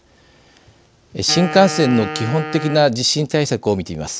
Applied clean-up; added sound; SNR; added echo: none; Wind instrument, woodwind instrument; 11 dB; none.